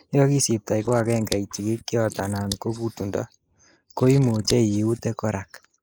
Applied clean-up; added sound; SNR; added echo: neural mask model Resemble Enhance denoiser.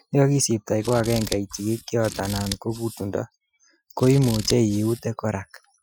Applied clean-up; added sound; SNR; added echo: classical method Wiener filter.